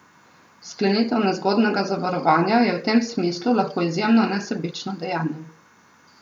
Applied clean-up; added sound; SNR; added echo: none; none; none; none.